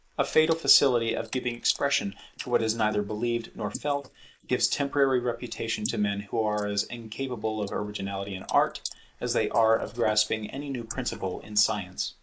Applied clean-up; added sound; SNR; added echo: neural mask model Resemble Enhance denoiser.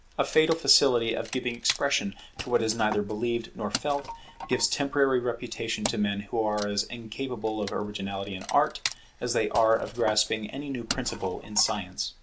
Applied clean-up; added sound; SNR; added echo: none; Wood; 13 dB; none.